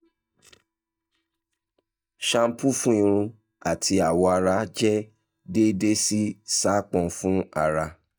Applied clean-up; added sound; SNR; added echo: neural mask model DeepFilterNet 3.